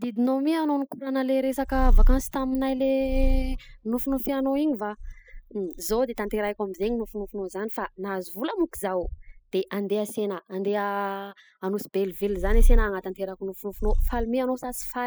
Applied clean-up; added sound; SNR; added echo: classical method spectral subtraction.